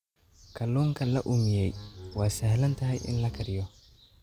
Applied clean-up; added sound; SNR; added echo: none; Bowed string instrument; 13 dB; none.